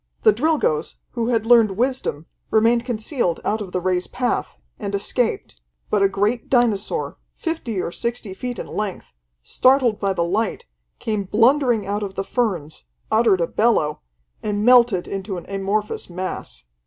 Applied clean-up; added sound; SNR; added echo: none; none; none; none.